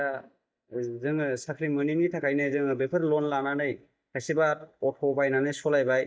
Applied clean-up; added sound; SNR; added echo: neural mask model DeepFilterNet 3.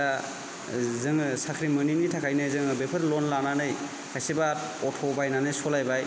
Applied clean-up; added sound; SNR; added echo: none; none; none; none.